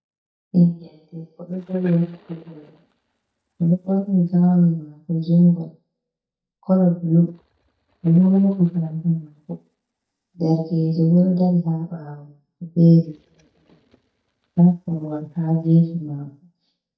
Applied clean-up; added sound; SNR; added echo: neural mask model DeepFilterNet 3.